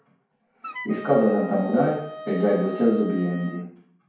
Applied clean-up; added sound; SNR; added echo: none; Wind instrument, woodwind instrument; 14 dB; reverberation time 0.5 s.